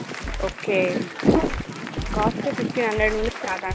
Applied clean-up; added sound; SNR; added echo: none; Applause + Scratching (performance technique); 7 dB; none.